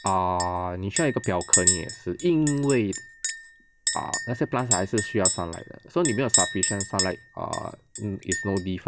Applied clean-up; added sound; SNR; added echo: none; Chink, clink; 1 dB; none.